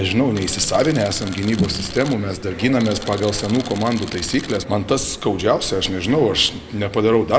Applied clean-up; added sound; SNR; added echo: none; Tools; 15 dB; none.